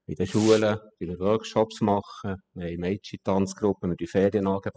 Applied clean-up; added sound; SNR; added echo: classical method spectral subtraction.